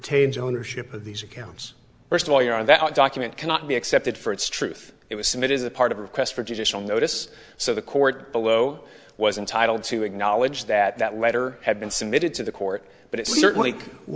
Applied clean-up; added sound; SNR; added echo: none; none; none; none.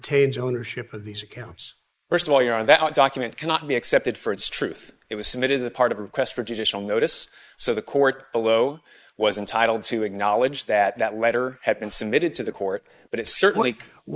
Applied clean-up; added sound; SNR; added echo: neural mask model Resemble Enhance denoiser.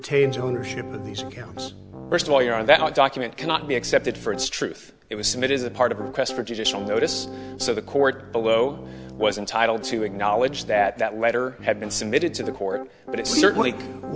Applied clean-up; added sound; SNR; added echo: none; Piano; 13 dB; none.